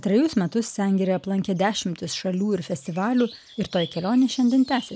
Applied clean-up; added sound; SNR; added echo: none; none; none; none.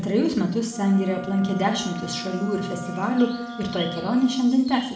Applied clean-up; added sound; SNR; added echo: none; Wind instrument, woodwind instrument; 13 dB; reverberation time 0.7 s.